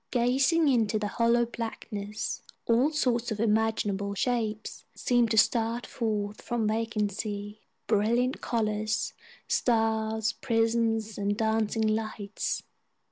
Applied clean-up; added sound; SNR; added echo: none; none; none; none.